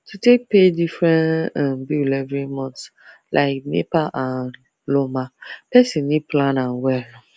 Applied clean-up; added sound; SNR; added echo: none; none; none; none.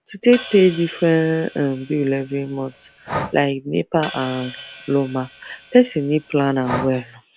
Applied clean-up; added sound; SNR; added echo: none; Breathing + Hi-hat; 12 dB; none.